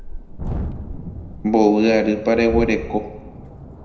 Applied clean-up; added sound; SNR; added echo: none; Thunderstorm; 10 dB; reverberation time 0.8 s.